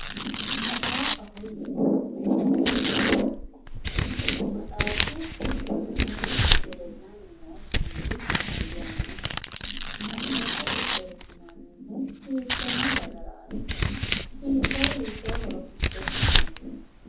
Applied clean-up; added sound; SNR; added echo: none; Tearing; -2 dB; reverberation time 0.7 s.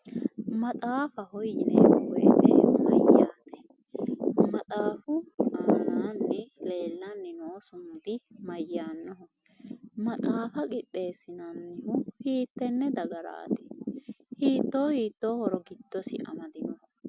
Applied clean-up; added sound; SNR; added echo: none; none; none; none.